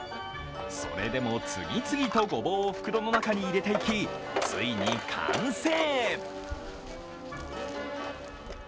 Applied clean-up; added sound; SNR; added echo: none; Coin (dropping); 7 dB; none.